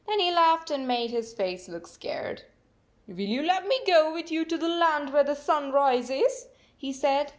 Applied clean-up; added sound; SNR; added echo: none; none; none; none.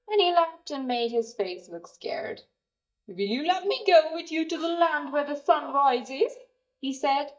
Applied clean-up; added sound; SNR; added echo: neural mask model DeepFilterNet 3.